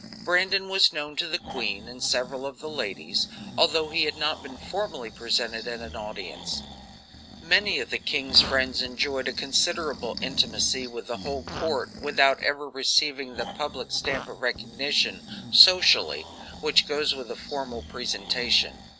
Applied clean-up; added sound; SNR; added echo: none; Fart + Breathing; 14 dB; none.